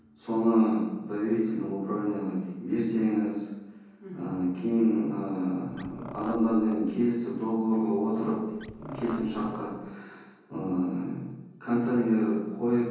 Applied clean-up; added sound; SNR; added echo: none; Car; 16 dB; reverberation time 1.3 s.